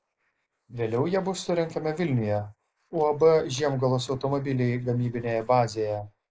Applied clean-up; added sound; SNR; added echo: neural mask model Resemble Enhance denoiser.